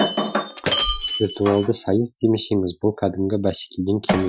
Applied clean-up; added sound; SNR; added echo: classical method Wiener filter.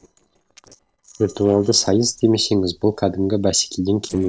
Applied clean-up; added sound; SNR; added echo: neural separator model SepFormer DNS4.